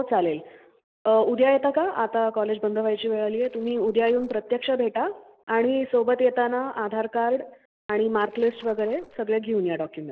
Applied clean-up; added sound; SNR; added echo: neural separator model SepFormer DNS4.